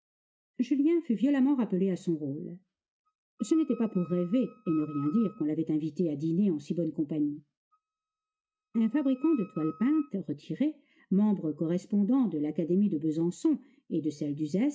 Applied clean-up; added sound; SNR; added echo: neural mask model RNNoise.